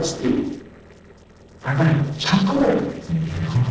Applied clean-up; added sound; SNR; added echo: neural separator model SepFormer DNS4.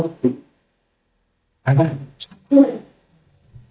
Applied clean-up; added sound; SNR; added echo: neural mask model DeepFilterNet 3.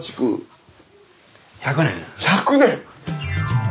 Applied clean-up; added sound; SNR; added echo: none; none; none; none.